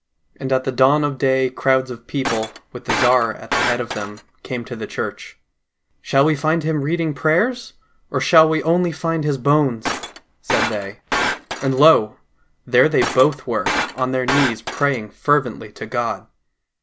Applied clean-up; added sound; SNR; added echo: none; Shatter; 5 dB; none.